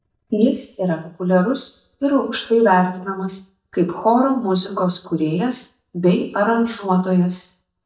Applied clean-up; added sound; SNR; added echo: neural mask model DeepFilterNet 3.